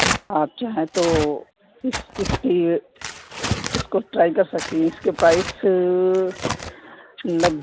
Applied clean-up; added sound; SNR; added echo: none; Tearing; 8 dB; none.